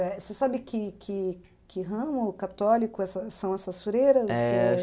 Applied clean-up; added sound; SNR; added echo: none; none; none; none.